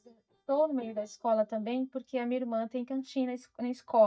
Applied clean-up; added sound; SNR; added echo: neural mask model DeepFilterNet 3.